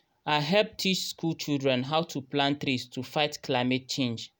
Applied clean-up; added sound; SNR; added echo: none; none; none; none.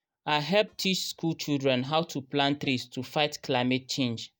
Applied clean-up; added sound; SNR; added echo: neural mask model DeepFilterNet 3.